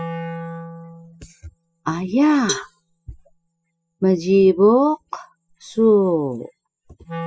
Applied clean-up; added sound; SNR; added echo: classical method spectral subtraction.